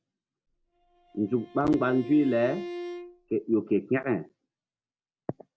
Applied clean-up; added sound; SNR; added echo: none; Bowed string instrument; 11 dB; none.